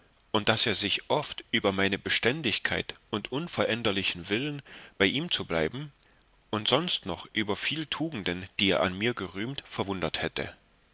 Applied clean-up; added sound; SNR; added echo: none; none; none; none.